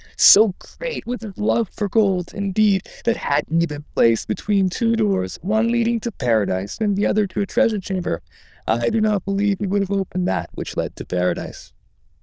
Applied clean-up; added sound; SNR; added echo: neural diffusion model UNIVERSE++.